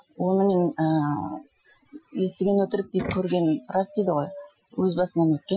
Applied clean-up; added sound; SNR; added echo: classical method Wiener filter.